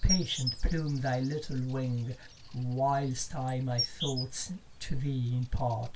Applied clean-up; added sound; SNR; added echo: none; Insect; 10 dB; reverberation time 0.2 s.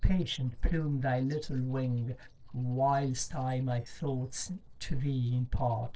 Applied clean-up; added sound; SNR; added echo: neural separator model SepFormer DNS4.